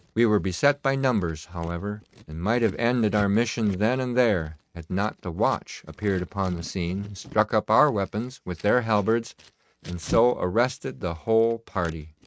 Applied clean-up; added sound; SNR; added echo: neural mask model RNNoise.